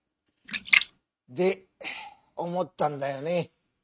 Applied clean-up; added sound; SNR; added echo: neural mask model RNNoise.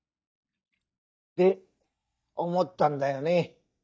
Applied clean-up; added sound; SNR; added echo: neural mask model DeepFilterNet 3.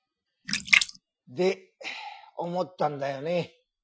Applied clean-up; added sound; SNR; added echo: classical method Wiener filter.